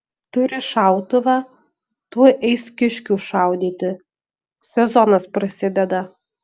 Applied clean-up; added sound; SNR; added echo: none; none; none; none.